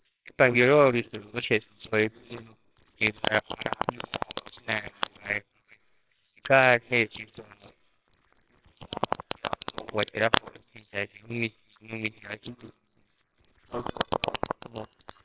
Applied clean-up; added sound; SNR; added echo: neural separator model SepFormer WHAMR!.